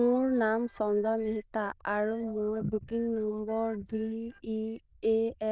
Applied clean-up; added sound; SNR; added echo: neural diffusion model UNIVERSE++.